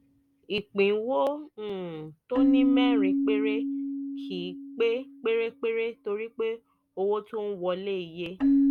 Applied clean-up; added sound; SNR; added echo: none; Keyboard (musical); -1 dB; none.